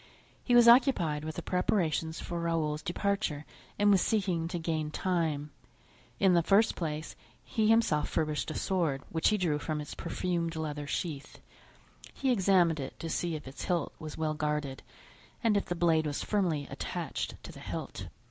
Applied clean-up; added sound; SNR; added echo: none; none; none; none.